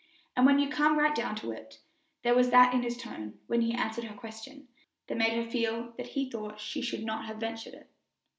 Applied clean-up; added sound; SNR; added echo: none; none; none; none.